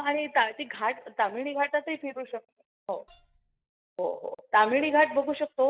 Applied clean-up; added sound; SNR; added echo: neural mask model DeepFilterNet 3.